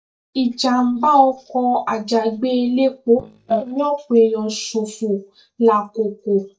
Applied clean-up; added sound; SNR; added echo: neural mask model DeepFilterNet 3.